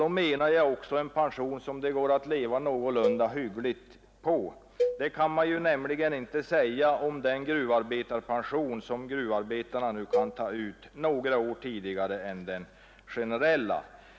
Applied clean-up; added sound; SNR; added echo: none; Cowbell; 7 dB; none.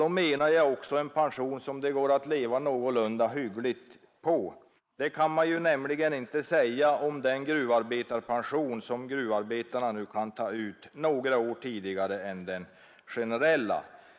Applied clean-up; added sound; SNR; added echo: neural mask model Resemble Enhance denoiser.